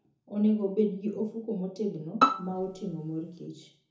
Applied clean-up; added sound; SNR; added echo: none; Bowed string instrument; -1 dB; reverberation time 0.6 s.